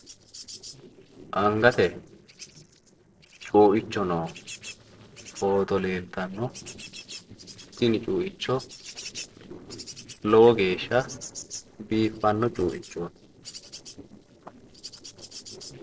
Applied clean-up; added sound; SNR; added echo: neural separator model SepFormer DNS4.